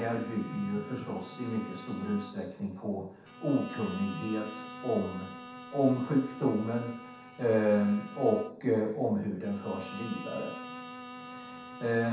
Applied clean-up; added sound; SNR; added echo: none; Bowed string instrument; 14 dB; reverberation time 0.7 s.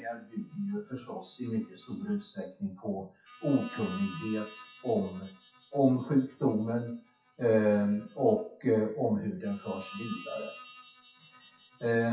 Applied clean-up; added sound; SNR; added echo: classical method WPE with log-MMSE.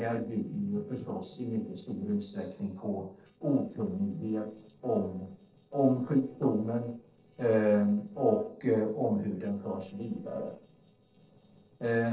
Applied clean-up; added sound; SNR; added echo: neural separator model SepFormer DNS4.